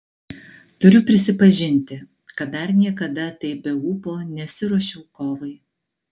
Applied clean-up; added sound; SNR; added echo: none; none; none; none.